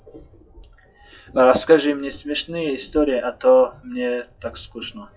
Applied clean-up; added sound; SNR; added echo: classical method WPE with log-MMSE.